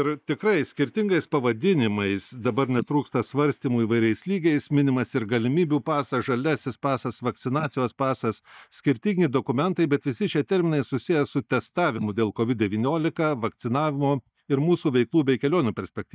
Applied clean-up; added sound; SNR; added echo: neural mask model DeepFilterNet 3.